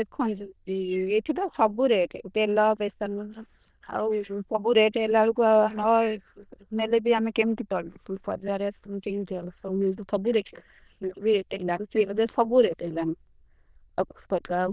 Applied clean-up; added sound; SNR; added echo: neural diffusion model UNIVERSE++.